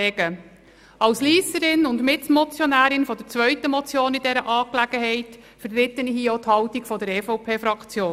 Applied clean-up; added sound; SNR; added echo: none; none; none; none.